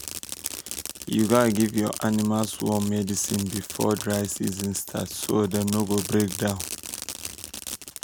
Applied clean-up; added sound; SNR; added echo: none; Fireworks; 10 dB; none.